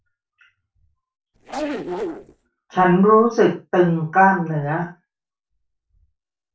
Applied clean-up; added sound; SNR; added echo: neural separator model SepFormer DNS4.